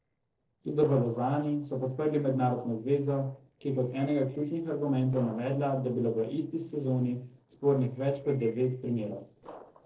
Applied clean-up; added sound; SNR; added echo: neural separator model SepFormer DNS4.